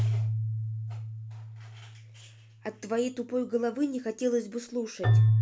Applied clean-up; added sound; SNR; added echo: none; Keyboard (musical); -4 dB; none.